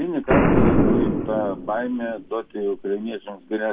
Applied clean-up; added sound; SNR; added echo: none; Boom; -3 dB; none.